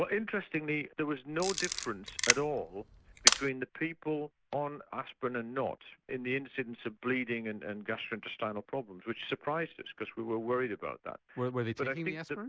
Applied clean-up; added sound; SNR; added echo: none; Camera; -4 dB; none.